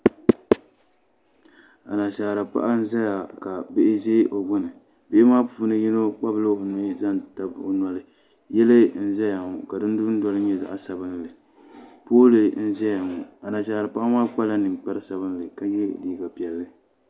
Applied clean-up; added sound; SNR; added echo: none; none; none; none.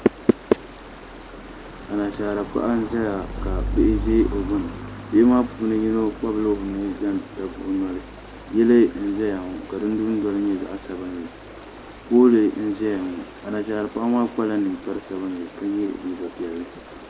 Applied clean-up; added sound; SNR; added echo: none; Stream; 12 dB; none.